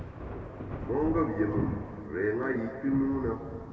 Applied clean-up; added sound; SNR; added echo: none; Thunder; 7 dB; reverberation time 2.4 s.